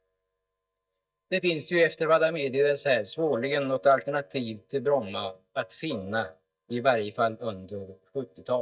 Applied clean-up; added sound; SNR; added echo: neural mask model DeepFilterNet 3.